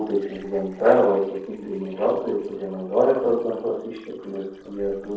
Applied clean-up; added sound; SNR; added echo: neural separator model SepFormer DNS4.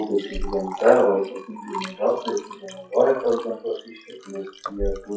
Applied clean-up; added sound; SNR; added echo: classical method WPE with log-MMSE.